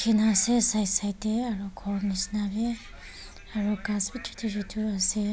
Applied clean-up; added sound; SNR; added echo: none; none; none; none.